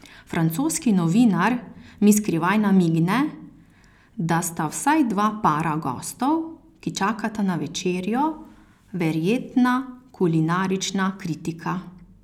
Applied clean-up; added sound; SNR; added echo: none; none; none; none.